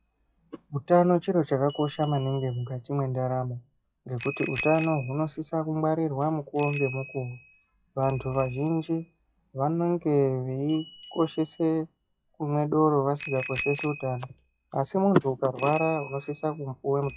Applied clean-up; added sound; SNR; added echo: classical method log-MMSE.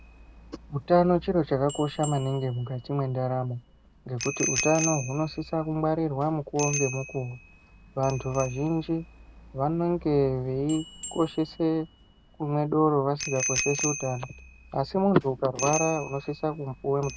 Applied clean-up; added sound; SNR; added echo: none; Bicycle bell; 10 dB; none.